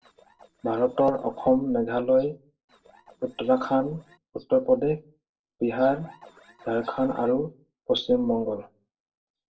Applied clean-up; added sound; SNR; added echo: neural separator model SepFormer DNS4.